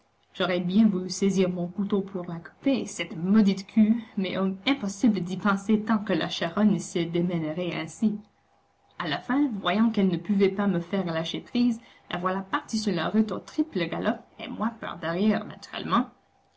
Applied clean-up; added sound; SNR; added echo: none; none; none; none.